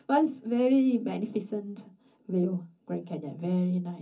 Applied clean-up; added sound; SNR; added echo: none; none; none; reverberation time 0.3 s.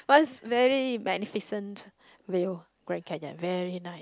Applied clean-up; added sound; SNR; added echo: none; none; none; none.